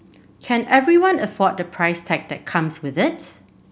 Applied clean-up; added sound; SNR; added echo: none; none; none; none.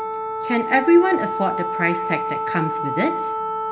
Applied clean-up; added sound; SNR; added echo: none; Wind instrument, woodwind instrument; 3 dB; reverberation time 2.9 s.